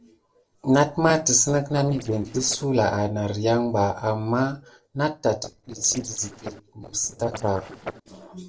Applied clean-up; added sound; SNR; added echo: neural separator model SepFormer DNS4.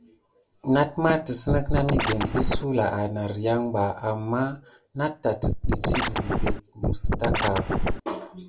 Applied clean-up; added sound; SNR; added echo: none; Scratching (performance technique); -2 dB; reverberation time 0.2 s.